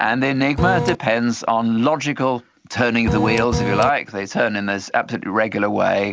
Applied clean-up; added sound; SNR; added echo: none; Printer; 2 dB; none.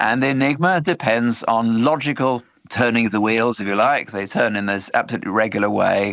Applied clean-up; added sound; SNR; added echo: neural mask model Resemble Enhance denoiser.